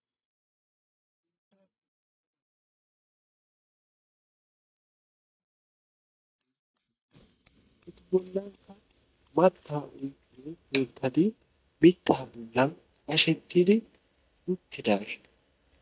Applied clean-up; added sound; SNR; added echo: neural mask model DeepFilterNet 3.